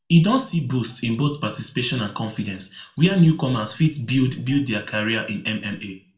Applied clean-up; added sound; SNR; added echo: none; none; none; reverberation time 0.3 s.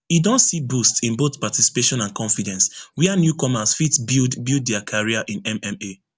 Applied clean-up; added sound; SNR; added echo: none; none; none; none.